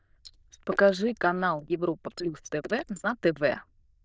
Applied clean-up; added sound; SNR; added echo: neural diffusion model UNIVERSE++.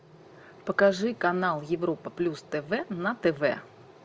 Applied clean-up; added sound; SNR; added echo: none; none; none; none.